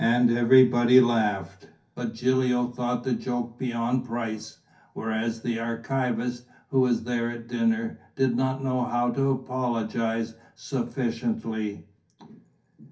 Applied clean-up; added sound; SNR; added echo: none; none; none; reverberation time 0.3 s.